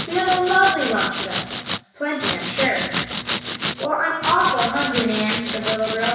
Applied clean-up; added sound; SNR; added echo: none; Domestic sounds, home sounds; 5 dB; reverberation time 1.1 s.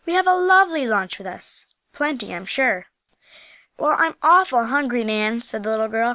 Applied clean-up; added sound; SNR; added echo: none; none; none; none.